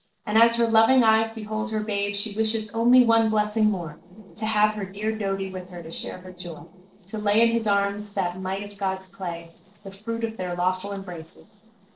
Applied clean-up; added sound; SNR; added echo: neural separator model SepFormer DNS4.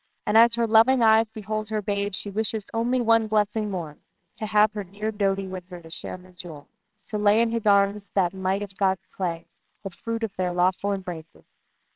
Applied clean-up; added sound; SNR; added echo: neural separator model SepFormer WHAMR!.